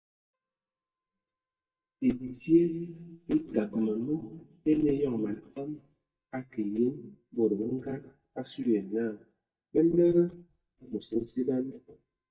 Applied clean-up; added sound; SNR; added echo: neural mask model DeepFilterNet 3.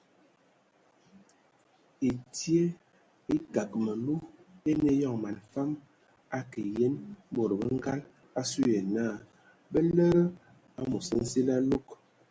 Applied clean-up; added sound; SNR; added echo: none; none; none; none.